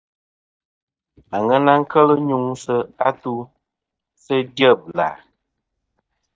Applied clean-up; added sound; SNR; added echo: neural mask model DeepFilterNet 3.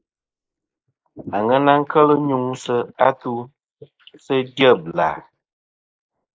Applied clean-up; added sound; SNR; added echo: neural mask model Resemble Enhance denoiser.